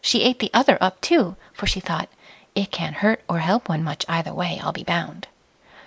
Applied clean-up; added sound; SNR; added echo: neural mask model Resemble Enhance denoiser.